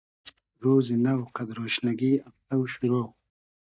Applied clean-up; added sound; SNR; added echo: neural mask model DeepFilterNet 3.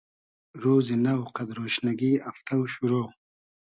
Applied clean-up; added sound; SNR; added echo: none; none; none; none.